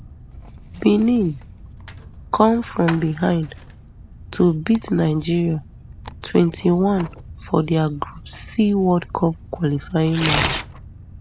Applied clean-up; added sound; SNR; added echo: none; Tearing; 12 dB; none.